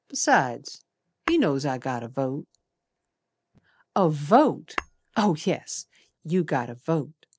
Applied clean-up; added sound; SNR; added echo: neural separator model SepFormer DNS4.